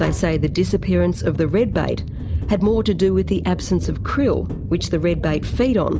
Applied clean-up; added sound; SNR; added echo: none; Tap; 19 dB; none.